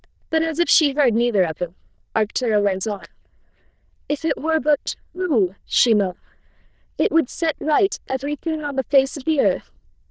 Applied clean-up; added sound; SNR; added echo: neural diffusion model UNIVERSE++.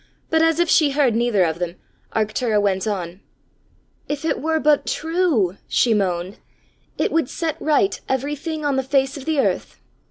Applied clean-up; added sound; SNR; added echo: none; none; none; none.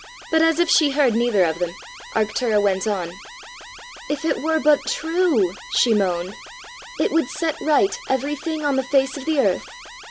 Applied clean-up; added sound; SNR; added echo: none; Alarm; 17 dB; none.